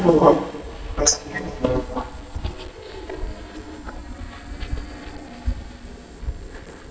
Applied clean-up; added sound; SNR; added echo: neural mask model DeepFilterNet 3.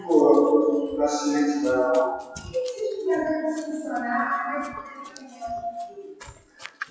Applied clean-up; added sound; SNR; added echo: classical method WPE with log-MMSE.